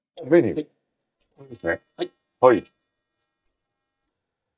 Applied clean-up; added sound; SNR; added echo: neural mask model DeepFilterNet 3.